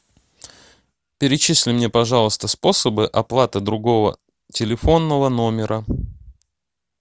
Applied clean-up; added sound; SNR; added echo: none; none; none; none.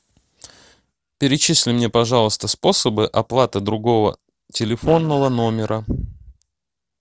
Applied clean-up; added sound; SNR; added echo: neural separator model SepFormer DNS4.